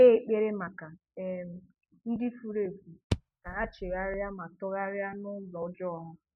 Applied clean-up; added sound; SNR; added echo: neural mask model RNNoise.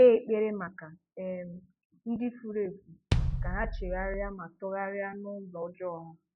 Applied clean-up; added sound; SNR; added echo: classical method log-MMSE.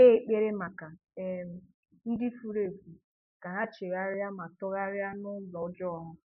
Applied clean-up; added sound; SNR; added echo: neural mask model Resemble Enhance denoiser.